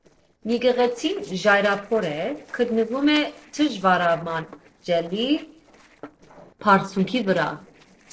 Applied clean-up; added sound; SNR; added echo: neural separator model SepFormer DNS4.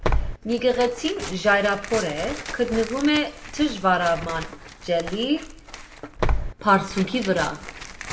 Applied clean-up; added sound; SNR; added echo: none; Tearing; 6 dB; reverberation time 0.6 s.